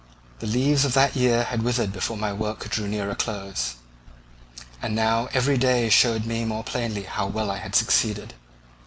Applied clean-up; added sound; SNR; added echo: none; none; none; none.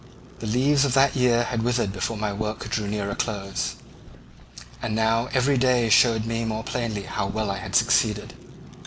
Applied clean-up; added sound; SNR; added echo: none; Fire; 19 dB; none.